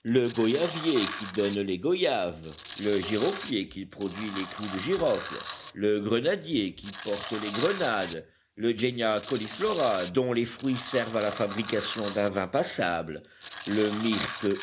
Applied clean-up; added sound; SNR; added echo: none; Tools; 12 dB; none.